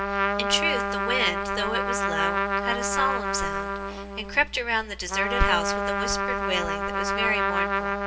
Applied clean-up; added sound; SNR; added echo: none; Trumpet; -2 dB; reverberation time 0.2 s.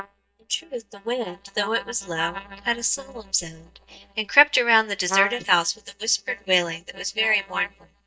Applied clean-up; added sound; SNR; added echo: neural mask model DeepFilterNet 3.